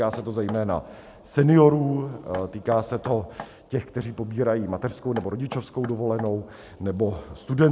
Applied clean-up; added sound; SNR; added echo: none; Knock; 19 dB; none.